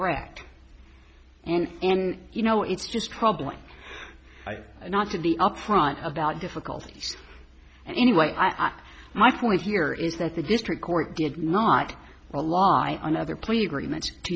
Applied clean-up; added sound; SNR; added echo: none; none; none; none.